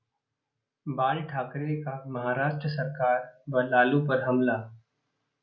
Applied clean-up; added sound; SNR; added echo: none; none; none; none.